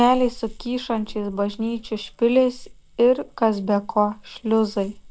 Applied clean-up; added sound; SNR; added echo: none; Squeak / Walk, footsteps; 18 dB; none.